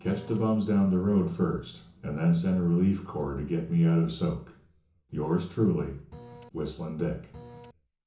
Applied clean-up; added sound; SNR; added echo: none; Printer; 18 dB; reverberation time 0.7 s.